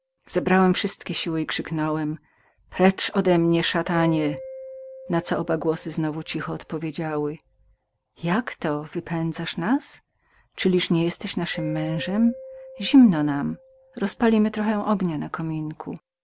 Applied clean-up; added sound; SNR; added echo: none; Mallet percussion; 20 dB; none.